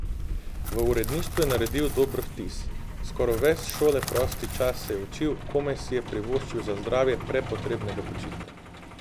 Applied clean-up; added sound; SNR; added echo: none; Crackle + Truck; 4 dB; none.